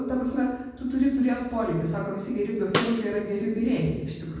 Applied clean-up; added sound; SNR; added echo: none; Snare drum; 7 dB; reverberation time 1.2 s.